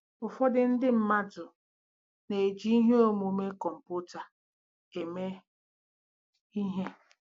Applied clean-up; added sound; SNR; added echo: none; none; none; none.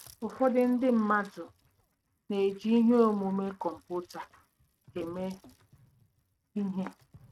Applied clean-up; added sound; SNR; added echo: neural mask model RNNoise.